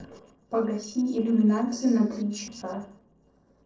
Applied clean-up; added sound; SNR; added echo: neural separator model SepFormer DNS4.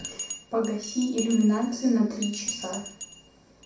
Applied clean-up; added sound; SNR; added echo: none; Bell; 12 dB; reverberation time 0.6 s.